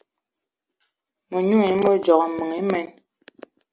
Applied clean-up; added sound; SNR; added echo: none; none; none; none.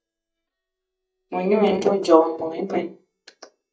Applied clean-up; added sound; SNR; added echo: neural mask model DeepFilterNet 3.